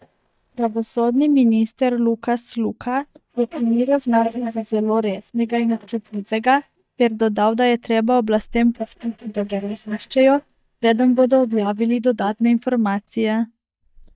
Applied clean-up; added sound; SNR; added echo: neural mask model DeepFilterNet 3.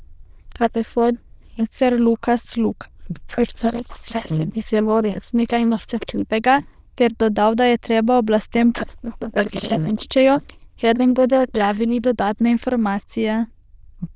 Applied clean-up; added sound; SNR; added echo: neural diffusion model UNIVERSE++.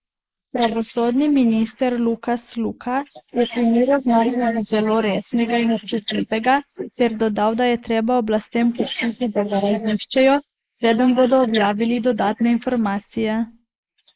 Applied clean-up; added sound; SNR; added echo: neural mask model Resemble Enhance denoiser.